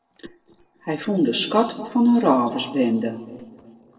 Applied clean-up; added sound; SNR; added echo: neural separator model SepFormer DNS4.